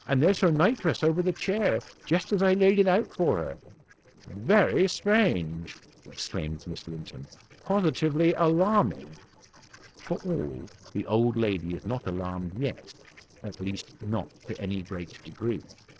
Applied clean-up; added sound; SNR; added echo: neural separator model SepFormer DNS4.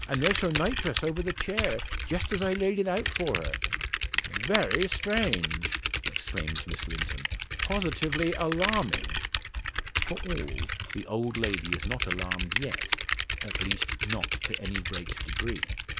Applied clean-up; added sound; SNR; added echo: none; Typing; -4 dB; none.